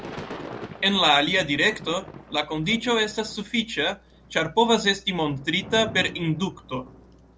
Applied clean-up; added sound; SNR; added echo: none; Thunder / Rain; 16 dB; none.